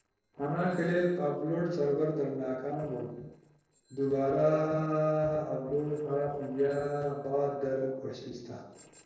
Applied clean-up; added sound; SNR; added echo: neural separator model SepFormer DNS4.